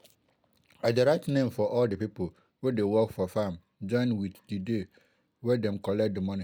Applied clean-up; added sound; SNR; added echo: none; none; none; none.